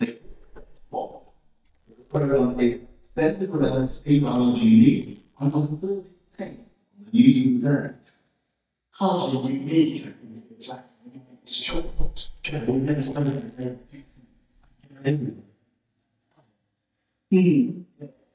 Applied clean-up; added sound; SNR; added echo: neural mask model DeepFilterNet 3.